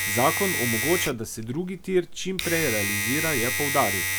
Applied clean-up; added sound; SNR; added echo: none; Domestic sounds, home sounds; 1 dB; none.